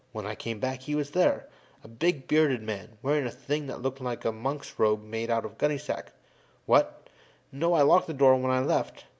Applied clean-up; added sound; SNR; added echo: none; none; none; none.